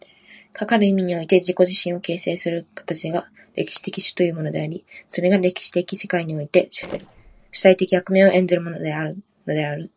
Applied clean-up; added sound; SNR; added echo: neural separator model SepFormer DNS4.